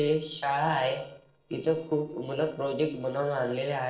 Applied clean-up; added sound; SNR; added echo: neural separator model SepFormer DNS4.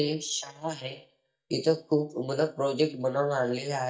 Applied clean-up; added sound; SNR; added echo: neural mask model DeepFilterNet 3.